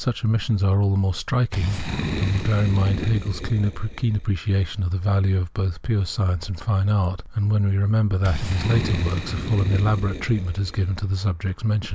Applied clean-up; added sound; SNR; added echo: none; Boom; 11 dB; none.